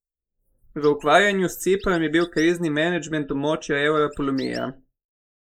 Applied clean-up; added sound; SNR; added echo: neural mask model Resemble Enhance denoiser.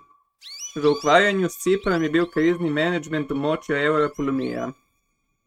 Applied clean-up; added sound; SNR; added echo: neural mask model RNNoise.